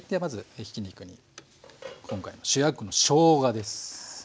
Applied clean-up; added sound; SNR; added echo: none; none; none; none.